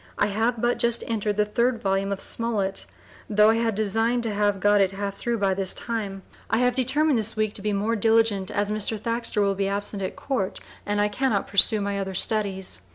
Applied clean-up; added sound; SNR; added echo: none; none; none; none.